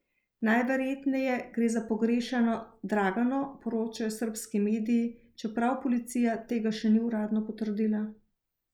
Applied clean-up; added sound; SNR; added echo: none; none; none; none.